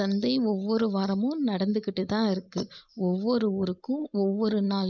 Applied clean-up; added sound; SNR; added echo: neural mask model Resemble Enhance denoiser.